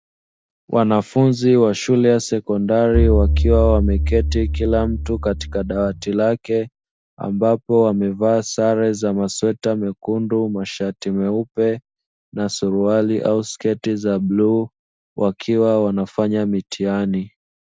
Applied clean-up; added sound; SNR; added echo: none; Bowed string instrument; 0 dB; none.